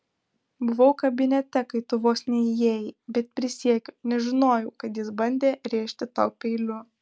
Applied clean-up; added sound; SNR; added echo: none; none; none; none.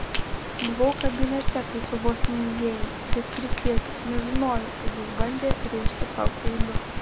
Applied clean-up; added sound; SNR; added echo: none; Crack / Crackle + Crackle; -3 dB; none.